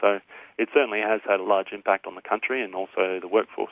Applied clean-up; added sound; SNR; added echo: none; none; none; none.